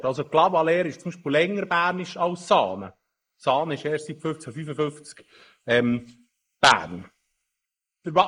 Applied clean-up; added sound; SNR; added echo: neural mask model Resemble Enhance denoiser.